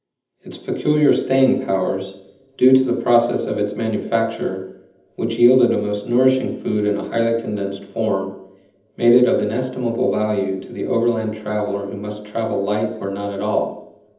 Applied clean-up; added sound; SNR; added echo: none; none; none; reverberation time 0.8 s.